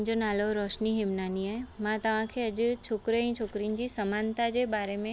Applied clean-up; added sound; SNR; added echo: none; none; none; none.